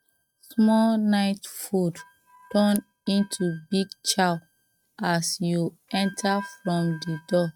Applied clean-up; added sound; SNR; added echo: neural mask model RNNoise.